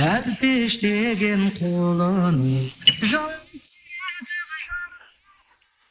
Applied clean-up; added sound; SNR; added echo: neural mask model Resemble Enhance denoiser.